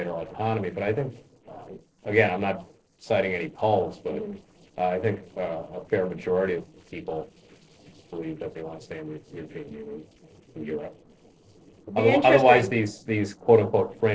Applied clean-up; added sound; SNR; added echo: neural separator model SepFormer DNS4.